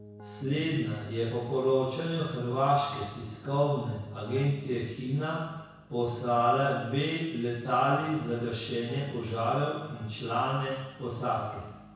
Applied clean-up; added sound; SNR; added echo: none; Keyboard (musical); 19 dB; reverberation time 1.0 s.